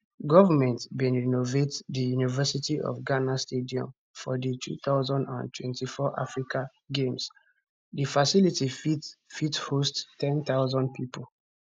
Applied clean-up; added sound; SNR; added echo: none; none; none; none.